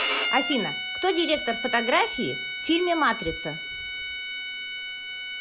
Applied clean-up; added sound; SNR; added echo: none; Bowed string instrument; 3 dB; none.